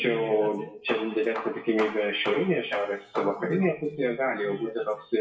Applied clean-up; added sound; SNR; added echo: classical method WPE with log-MMSE.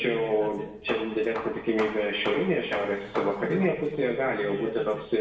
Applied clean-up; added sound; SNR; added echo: none; Hammer / Wood; 12 dB; reverberation time 0.8 s.